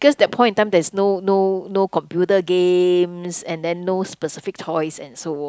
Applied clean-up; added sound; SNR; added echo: none; none; none; none.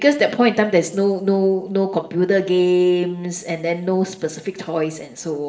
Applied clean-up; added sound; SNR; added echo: none; none; none; reverberation time 0.6 s.